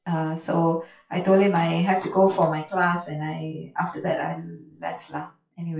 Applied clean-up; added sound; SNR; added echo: classical method WPE with log-MMSE.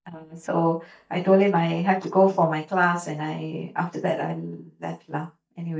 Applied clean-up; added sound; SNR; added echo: neural mask model DeepFilterNet 3.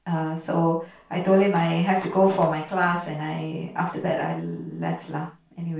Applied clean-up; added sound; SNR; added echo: none; Hammer; 20 dB; reverberation time 0.3 s.